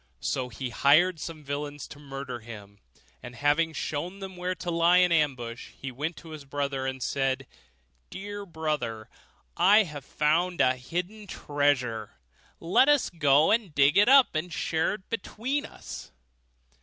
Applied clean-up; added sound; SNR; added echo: none; none; none; none.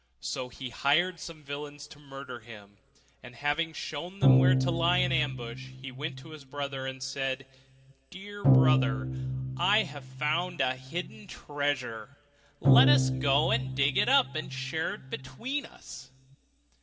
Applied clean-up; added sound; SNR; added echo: none; Bowed string instrument; -4 dB; reverberation time 2.4 s.